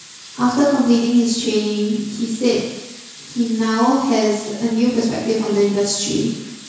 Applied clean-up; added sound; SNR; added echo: none; Sink (filling or washing) / Water tap, faucet; 20 dB; reverberation time 1.1 s.